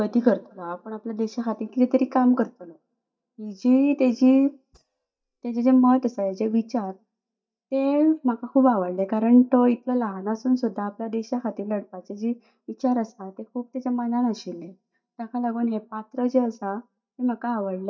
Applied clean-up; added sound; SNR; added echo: neural mask model DeepFilterNet 3.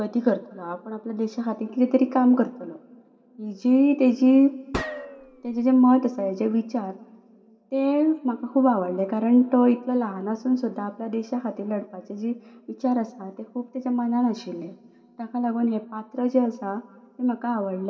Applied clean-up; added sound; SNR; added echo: none; Gunshot, gunfire; 12 dB; reverberation time 1.5 s.